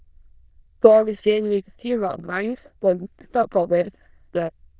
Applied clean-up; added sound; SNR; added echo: neural diffusion model UNIVERSE++.